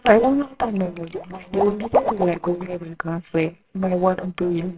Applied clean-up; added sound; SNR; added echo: neural separator model SepFormer WHAMR!.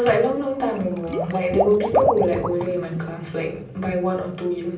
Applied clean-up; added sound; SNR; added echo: none; Water / Liquid; 4 dB; reverberation time 0.6 s.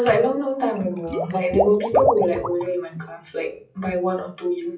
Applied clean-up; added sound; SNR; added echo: classical method WPE with log-MMSE.